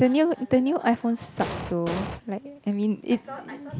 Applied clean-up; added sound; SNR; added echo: none; Explosion; 7 dB; none.